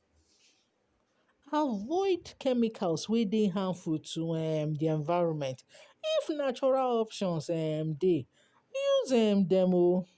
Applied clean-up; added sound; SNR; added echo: none; none; none; none.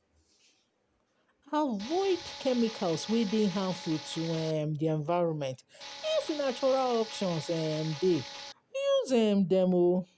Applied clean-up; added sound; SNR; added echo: none; Tools; 13 dB; none.